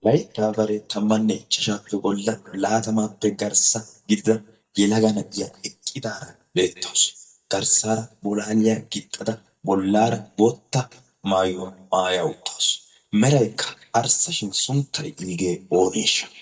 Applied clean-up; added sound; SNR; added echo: neural mask model DeepFilterNet 3.